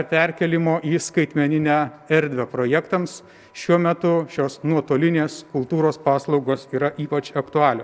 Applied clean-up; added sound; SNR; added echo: none; none; none; none.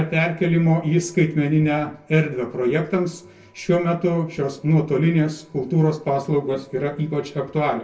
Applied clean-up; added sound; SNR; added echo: none; none; none; reverberation time 0.2 s.